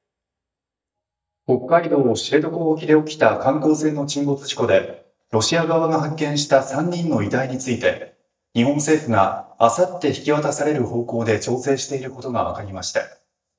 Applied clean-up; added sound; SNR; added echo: neural mask model DeepFilterNet 3.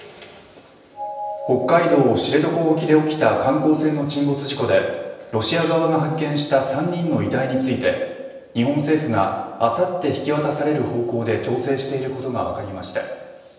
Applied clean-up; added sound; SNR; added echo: none; Gong; 20 dB; reverberation time 1.0 s.